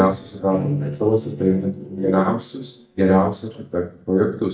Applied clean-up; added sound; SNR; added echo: neural mask model DeepFilterNet 3.